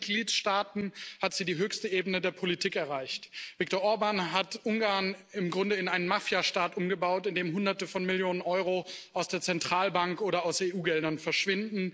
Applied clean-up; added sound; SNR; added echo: none; none; none; none.